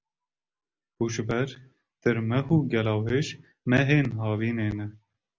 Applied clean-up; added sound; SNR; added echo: none; none; none; none.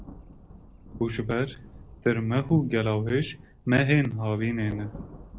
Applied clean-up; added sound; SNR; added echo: none; Thunder; 18 dB; none.